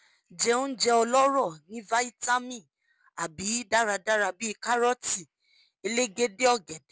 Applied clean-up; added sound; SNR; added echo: none; none; none; none.